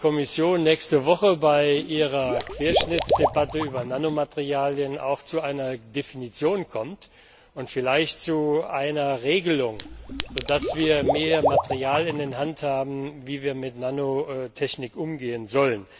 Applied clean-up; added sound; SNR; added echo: none; Chink, clink + Water / Liquid; 4 dB; none.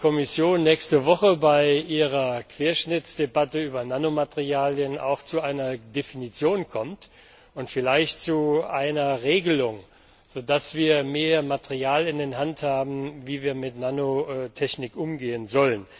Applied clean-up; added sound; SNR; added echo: none; none; none; none.